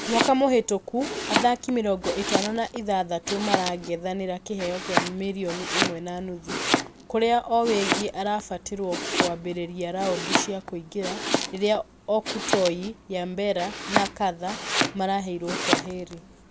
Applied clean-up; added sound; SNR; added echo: none; Domestic sounds, home sounds; 3 dB; none.